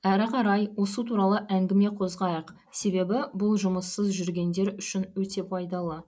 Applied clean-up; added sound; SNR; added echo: none; none; none; none.